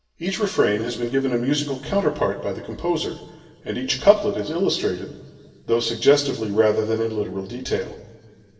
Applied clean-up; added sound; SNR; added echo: none; none; none; reverberation time 2.9 s.